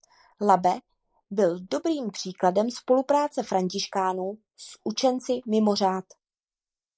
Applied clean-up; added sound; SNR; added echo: neural mask model Resemble Enhance denoiser.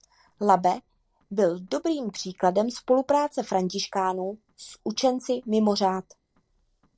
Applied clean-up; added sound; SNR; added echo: neural separator model SepFormer DNS4.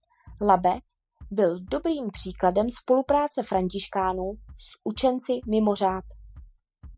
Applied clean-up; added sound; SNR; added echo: classical method spectral subtraction.